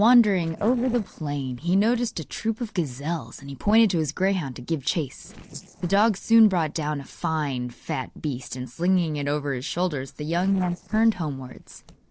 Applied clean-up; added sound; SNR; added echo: neural separator model SepFormer DNS4.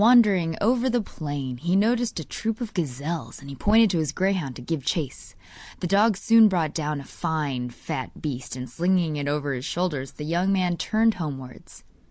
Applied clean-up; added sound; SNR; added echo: none; none; none; none.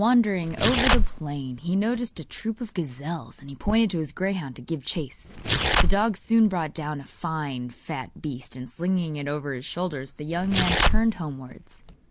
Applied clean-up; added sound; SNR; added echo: none; Tearing; -3 dB; none.